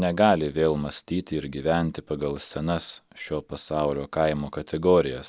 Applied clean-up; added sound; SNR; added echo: none; none; none; none.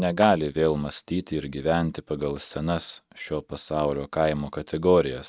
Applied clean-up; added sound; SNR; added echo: neural mask model RNNoise.